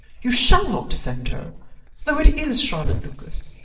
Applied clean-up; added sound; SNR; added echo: neural separator model SepFormer DNS4.